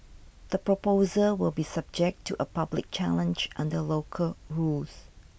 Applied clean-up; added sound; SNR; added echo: none; none; none; none.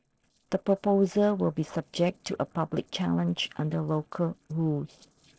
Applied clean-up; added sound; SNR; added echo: neural separator model SepFormer DNS4.